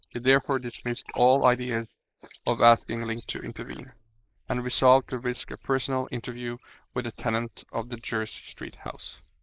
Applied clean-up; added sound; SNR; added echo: neural mask model Resemble Enhance denoiser.